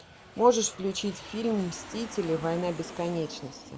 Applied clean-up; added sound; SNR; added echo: none; Aircraft; 15 dB; none.